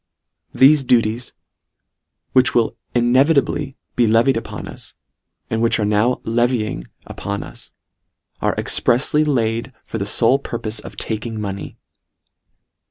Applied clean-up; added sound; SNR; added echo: none; none; none; none.